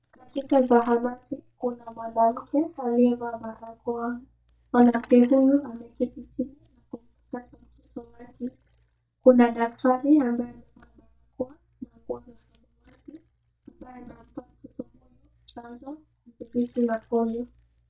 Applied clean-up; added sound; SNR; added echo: neural mask model DeepFilterNet 3.